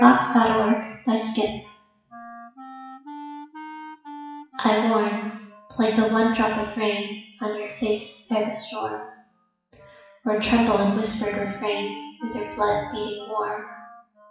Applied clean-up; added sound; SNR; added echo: classical method WPE with log-MMSE.